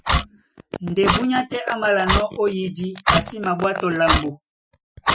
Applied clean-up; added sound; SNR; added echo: classical method Wiener filter.